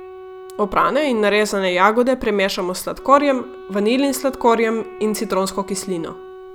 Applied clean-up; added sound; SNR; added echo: none; Wind instrument, woodwind instrument; 18 dB; none.